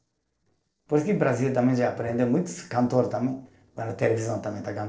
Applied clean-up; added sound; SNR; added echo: neural separator model SepFormer DNS4.